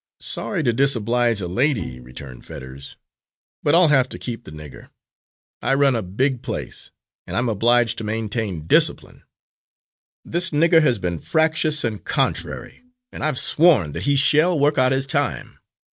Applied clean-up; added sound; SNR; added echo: neural mask model RNNoise.